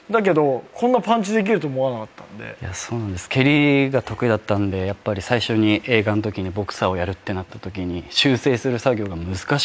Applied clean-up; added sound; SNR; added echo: none; none; none; none.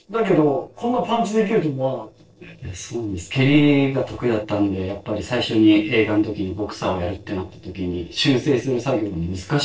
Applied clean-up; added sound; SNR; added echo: neural separator model SepFormer DNS4.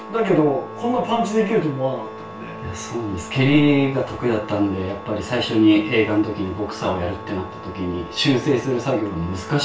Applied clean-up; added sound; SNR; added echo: none; Organ; 14 dB; reverberation time 0.3 s.